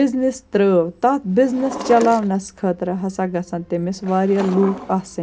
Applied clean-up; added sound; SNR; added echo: none; Drawer open or close; 15 dB; reverberation time 0.3 s.